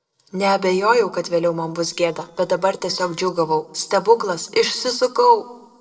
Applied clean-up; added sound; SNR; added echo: neural separator model SepFormer DNS4.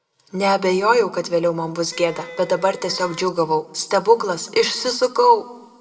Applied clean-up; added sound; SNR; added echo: none; Wind instrument, woodwind instrument; 18 dB; reverberation time 0.8 s.